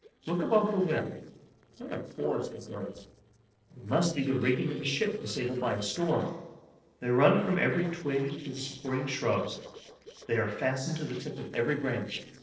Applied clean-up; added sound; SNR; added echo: neural separator model SepFormer DNS4.